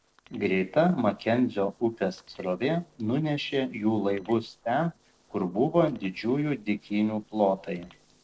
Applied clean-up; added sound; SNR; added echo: neural separator model SepFormer DNS4.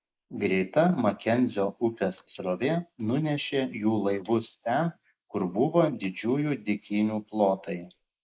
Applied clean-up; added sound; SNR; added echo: neural mask model Resemble Enhance denoiser.